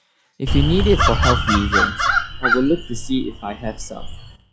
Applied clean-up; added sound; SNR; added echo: classical method log-MMSE.